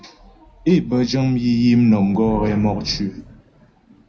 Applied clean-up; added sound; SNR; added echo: none; Thunder / Rain; 17 dB; reverberation time 0.4 s.